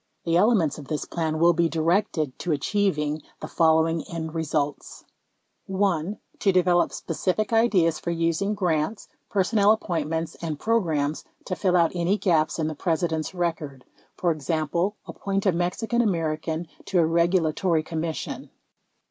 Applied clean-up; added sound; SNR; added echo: none; none; none; none.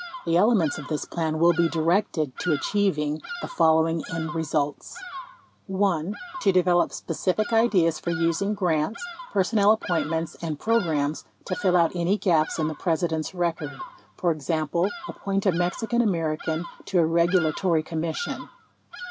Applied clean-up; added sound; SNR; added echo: none; Bird vocalization, bird call, bird song; 15 dB; none.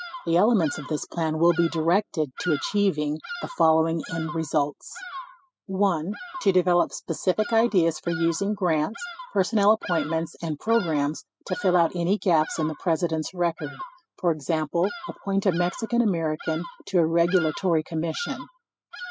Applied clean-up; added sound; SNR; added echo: classical method spectral subtraction.